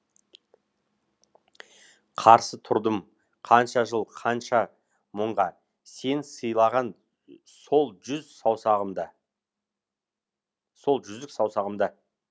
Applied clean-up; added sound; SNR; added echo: none; none; none; none.